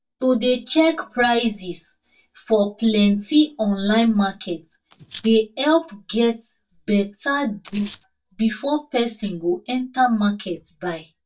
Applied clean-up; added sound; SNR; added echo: neural mask model DeepFilterNet 3.